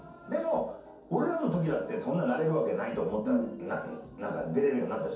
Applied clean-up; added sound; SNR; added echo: none; none; none; reverberation time 0.6 s.